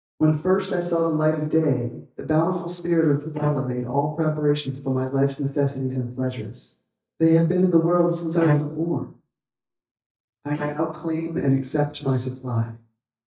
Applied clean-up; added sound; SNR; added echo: neural mask model DeepFilterNet 3.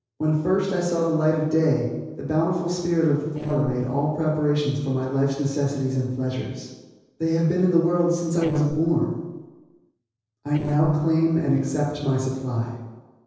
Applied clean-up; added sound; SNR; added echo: neural separator model SepFormer DNS4.